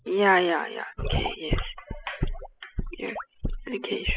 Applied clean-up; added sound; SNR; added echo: classical method spectral subtraction.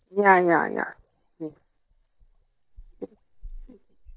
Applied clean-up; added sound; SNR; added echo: neural mask model DeepFilterNet 3.